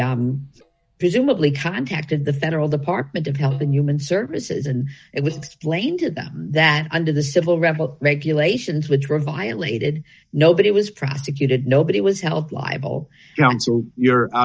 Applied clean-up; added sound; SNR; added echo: neural mask model DeepFilterNet 3.